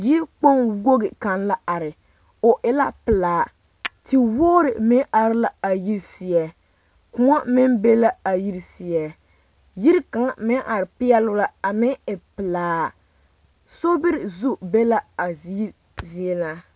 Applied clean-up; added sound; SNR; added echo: none; Tap / Hammer; 20 dB; none.